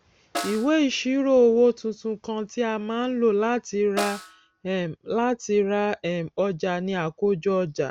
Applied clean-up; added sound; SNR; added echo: none; Snare drum; 14 dB; none.